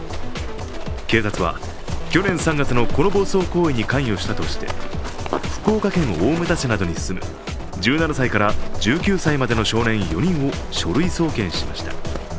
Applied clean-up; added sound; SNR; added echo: none; Livestock, farm animals, working animals; 4 dB; none.